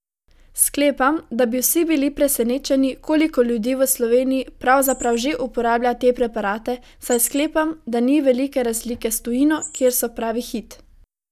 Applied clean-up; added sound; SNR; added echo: none; Chirp, tweet; 20 dB; none.